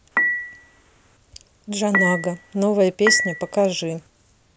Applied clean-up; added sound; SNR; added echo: none; Dishes, pots, and pans / Chink, clink; 2 dB; none.